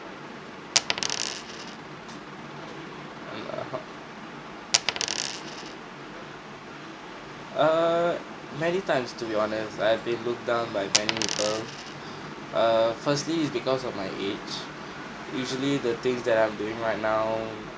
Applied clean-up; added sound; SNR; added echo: none; Coin (dropping); 0 dB; none.